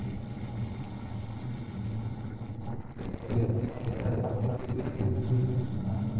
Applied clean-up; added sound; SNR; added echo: neural separator model SepFormer DNS4.